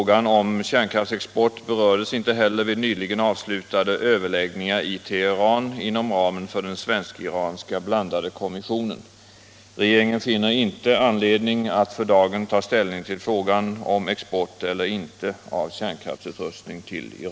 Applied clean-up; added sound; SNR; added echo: none; none; none; none.